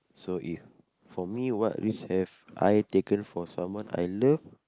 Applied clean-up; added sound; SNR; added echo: neural mask model Resemble Enhance denoiser.